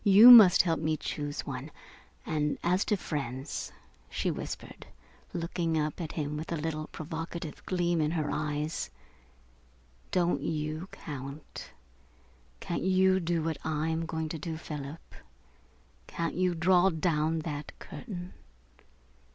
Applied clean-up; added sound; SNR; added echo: none; none; none; none.